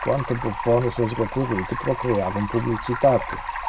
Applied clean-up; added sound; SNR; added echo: none; Stream; 8 dB; none.